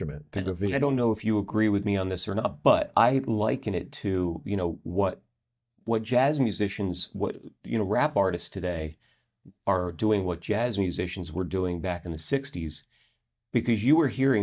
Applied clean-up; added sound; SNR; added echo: neural mask model DeepFilterNet 3.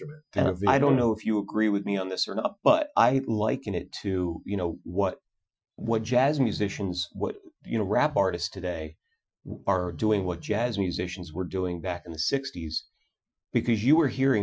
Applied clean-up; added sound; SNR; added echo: classical method Wiener filter.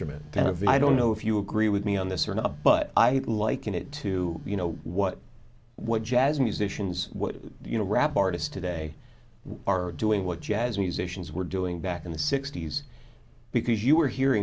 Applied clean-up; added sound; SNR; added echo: none; Telephone; 20 dB; none.